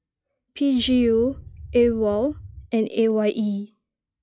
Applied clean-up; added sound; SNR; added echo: classical method log-MMSE.